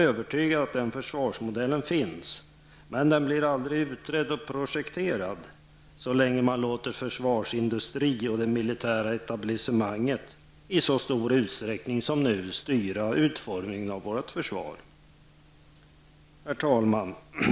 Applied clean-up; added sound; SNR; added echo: none; none; none; none.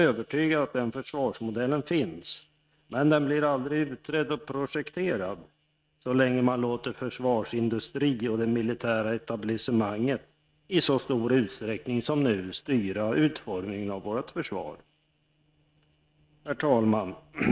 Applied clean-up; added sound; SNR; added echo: neural mask model RNNoise.